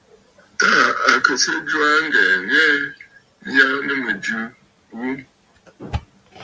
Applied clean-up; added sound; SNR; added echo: none; none; none; none.